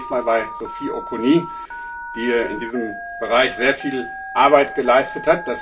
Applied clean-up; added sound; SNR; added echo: none; Telephone; 12 dB; reverberation time 0.2 s.